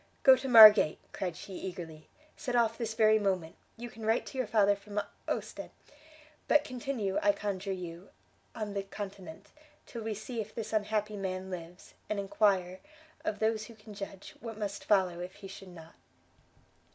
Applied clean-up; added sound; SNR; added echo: none; none; none; none.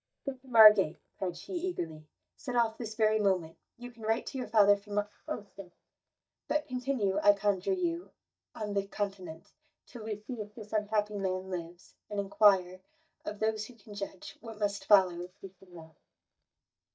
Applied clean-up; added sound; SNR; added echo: neural mask model DeepFilterNet 3.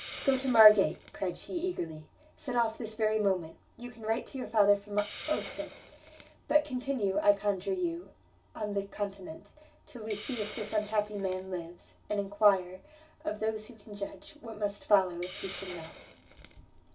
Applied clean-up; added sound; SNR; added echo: none; Hiss; 18 dB; reverberation time 0.2 s.